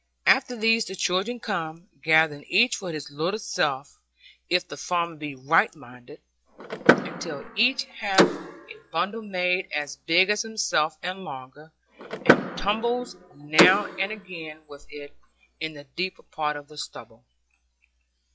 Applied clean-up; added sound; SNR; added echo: classical method log-MMSE.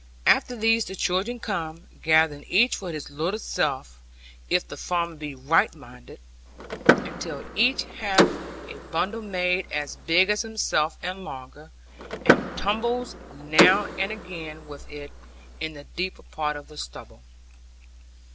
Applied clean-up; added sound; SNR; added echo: none; Door / Car; -1 dB; none.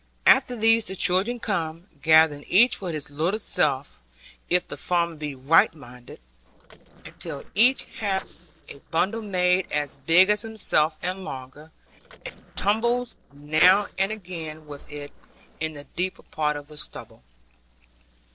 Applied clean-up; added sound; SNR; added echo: neural separator model SepFormer DNS4.